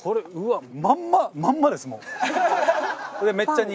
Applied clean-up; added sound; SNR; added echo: none; none; none; none.